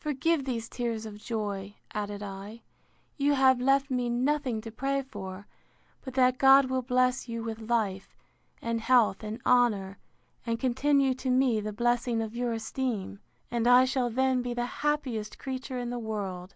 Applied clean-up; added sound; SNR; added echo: none; none; none; none.